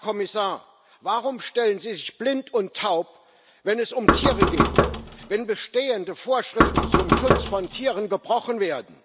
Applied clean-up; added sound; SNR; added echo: none; Knock; -3 dB; none.